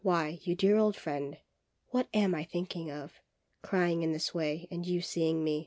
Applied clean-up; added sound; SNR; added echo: none; none; none; none.